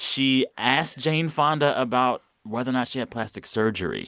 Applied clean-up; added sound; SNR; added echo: none; none; none; none.